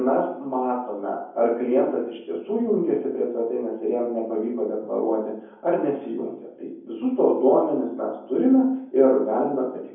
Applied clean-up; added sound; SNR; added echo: none; none; none; reverberation time 0.7 s.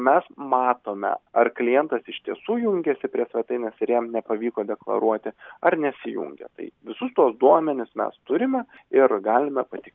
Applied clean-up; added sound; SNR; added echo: none; none; none; none.